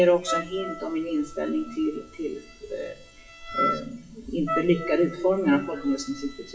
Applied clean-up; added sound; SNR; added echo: classical method WPE with log-MMSE.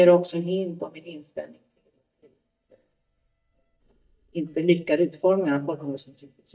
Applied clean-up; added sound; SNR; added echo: neural mask model DeepFilterNet 3.